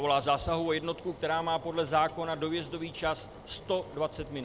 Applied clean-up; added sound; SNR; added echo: none; Engine; 16 dB; none.